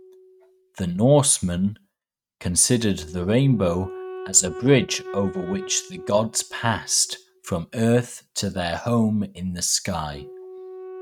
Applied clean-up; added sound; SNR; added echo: neural mask model RNNoise.